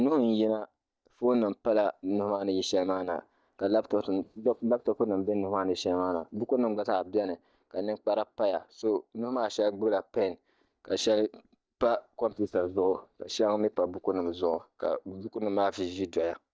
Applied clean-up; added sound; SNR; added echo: neural mask model DeepFilterNet 3.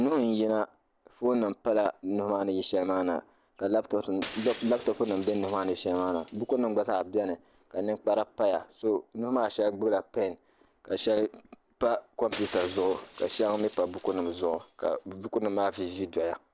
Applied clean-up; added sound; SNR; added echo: none; Shatter; 14 dB; none.